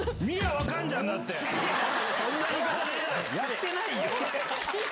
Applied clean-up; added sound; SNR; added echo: none; none; none; none.